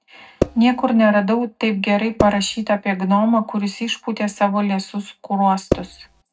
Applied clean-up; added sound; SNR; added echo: none; Percussion; 5 dB; reverberation time 0.3 s.